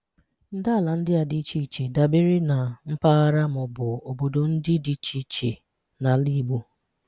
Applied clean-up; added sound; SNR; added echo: none; none; none; none.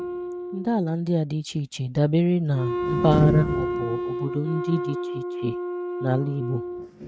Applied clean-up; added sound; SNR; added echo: neural mask model RNNoise.